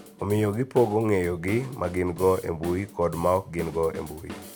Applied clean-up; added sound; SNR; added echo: none; Drum / Drum kit; 17 dB; none.